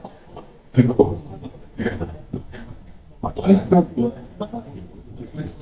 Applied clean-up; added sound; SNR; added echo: neural mask model DeepFilterNet 3.